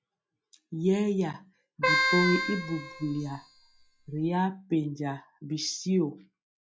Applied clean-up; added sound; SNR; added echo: classical method log-MMSE.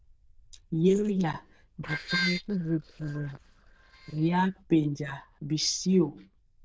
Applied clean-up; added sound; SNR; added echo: neural diffusion model UNIVERSE++.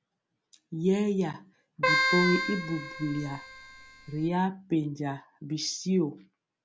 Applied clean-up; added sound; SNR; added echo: none; Keyboard (musical); 0 dB; none.